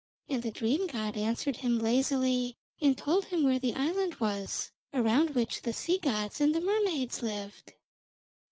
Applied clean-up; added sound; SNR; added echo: none; none; none; none.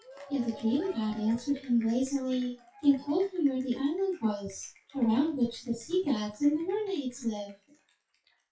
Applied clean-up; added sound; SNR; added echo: classical method WPE with log-MMSE.